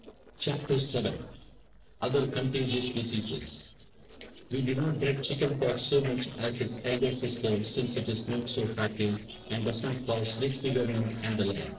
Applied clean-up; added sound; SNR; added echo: neural separator model SepFormer DNS4.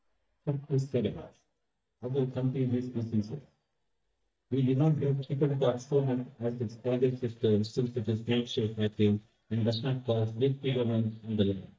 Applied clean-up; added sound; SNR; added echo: neural mask model DeepFilterNet 3.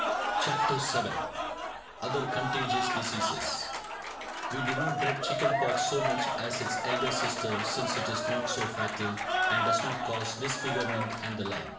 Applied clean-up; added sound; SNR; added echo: none; Applause / Cheering; -4 dB; reverberation time 0.9 s.